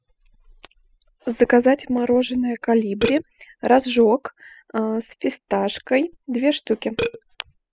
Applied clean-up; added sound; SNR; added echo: classical method spectral subtraction.